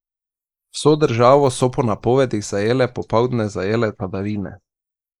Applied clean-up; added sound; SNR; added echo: neural mask model Resemble Enhance denoiser.